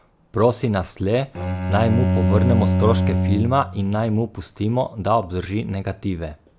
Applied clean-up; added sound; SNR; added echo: none; Bowed string instrument; 0 dB; none.